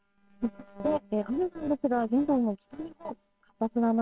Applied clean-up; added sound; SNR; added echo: neural separator model SepFormer WHAMR!.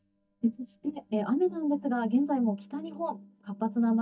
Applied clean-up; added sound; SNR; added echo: neural mask model DeepFilterNet 3.